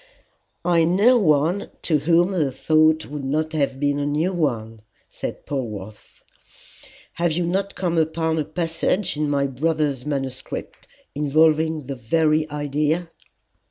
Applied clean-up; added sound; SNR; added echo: none; none; none; none.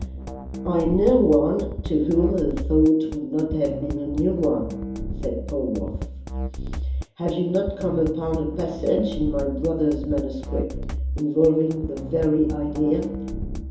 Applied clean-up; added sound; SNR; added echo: none; Drum kit; 7 dB; reverberation time 2.8 s.